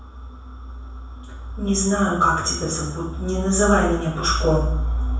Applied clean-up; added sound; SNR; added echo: none; none; none; reverberation time 0.7 s.